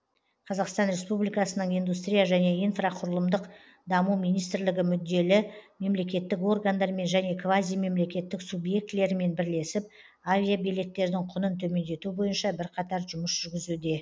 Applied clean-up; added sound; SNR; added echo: none; none; none; none.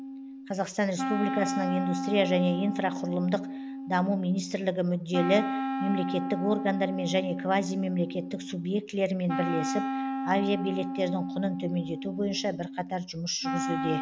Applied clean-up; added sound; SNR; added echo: none; Wind instrument, woodwind instrument; 4 dB; none.